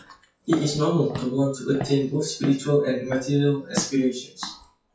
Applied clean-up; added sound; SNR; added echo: classical method WPE with log-MMSE.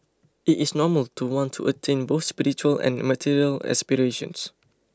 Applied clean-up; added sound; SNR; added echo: none; none; none; none.